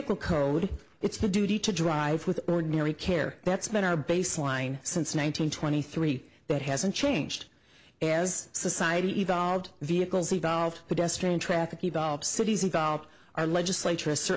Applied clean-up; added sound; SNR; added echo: none; none; none; none.